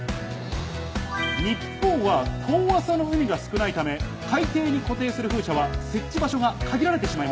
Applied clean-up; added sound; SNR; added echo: none; none; none; none.